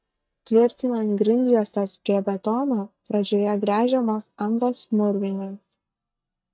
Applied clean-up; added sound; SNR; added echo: neural mask model DeepFilterNet 3.